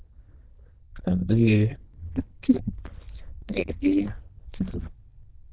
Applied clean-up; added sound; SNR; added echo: neural diffusion model UNIVERSE++.